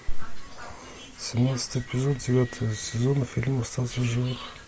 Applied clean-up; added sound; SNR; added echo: none; none; none; none.